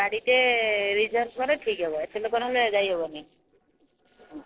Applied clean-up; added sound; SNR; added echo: neural separator model SepFormer DNS4.